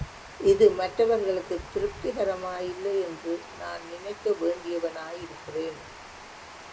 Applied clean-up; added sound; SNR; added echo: none; Water; 15 dB; reverberation time 1.3 s.